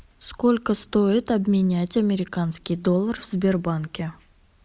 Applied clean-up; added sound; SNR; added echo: none; none; none; none.